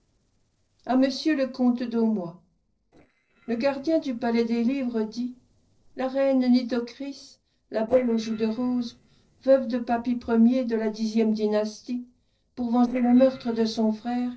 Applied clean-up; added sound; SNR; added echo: neural separator model SepFormer DNS4.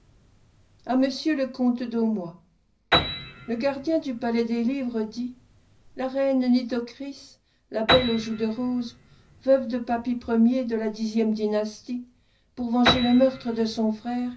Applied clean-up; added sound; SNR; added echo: none; Piano; 8 dB; reverberation time 0.4 s.